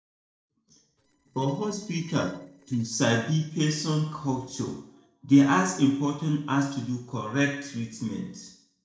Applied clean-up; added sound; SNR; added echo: neural separator model SepFormer DNS4.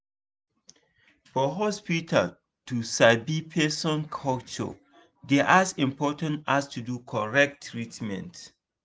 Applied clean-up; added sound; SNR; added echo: none; none; none; none.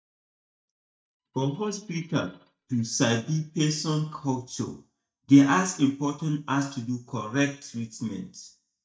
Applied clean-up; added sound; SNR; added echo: neural mask model DeepFilterNet 3.